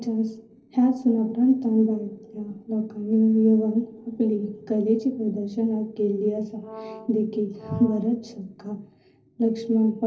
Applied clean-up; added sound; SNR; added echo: neural separator model SepFormer DNS4.